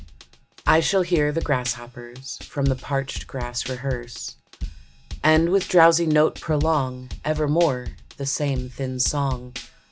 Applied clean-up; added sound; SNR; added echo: none; Drum kit; 11 dB; none.